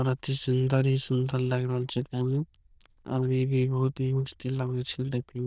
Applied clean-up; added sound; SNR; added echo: neural diffusion model UNIVERSE++.